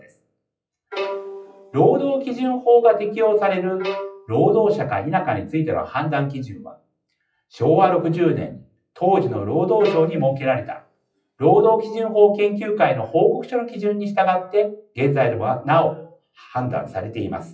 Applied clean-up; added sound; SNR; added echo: classical method WPE with log-MMSE.